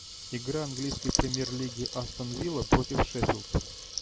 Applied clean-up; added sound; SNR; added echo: none; Water tap, faucet / Liquid; 8 dB; none.